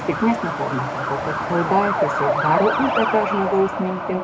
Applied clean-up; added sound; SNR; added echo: none; Truck; 1 dB; none.